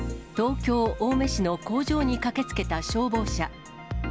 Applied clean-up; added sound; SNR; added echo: none; none; none; none.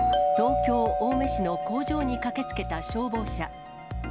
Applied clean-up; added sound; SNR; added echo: none; Doorbell; -1 dB; none.